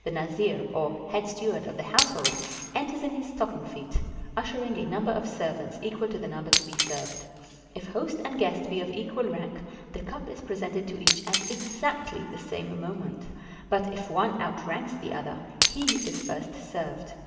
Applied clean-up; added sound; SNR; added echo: none; Shatter; 3 dB; reverberation time 2.7 s.